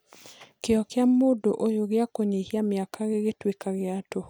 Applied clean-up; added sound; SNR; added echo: none; none; none; none.